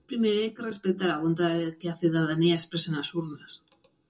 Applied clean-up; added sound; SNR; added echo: none; none; none; reverberation time 0.2 s.